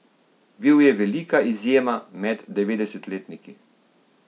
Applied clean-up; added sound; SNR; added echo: none; none; none; none.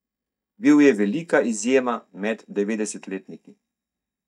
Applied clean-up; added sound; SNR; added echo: neural mask model DeepFilterNet 3.